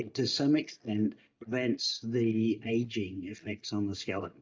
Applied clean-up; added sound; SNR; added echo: neural mask model DeepFilterNet 3.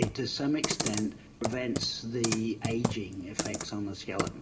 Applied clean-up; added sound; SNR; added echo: none; Computer keyboard; 2 dB; reverberation time 1.0 s.